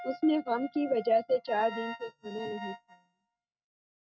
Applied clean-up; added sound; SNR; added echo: neural mask model RNNoise.